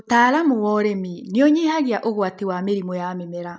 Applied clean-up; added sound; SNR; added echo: none; none; none; none.